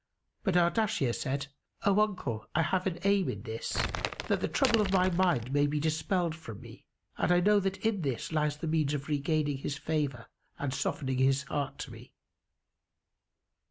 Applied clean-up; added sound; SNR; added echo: none; Crumpling, crinkling; 5 dB; none.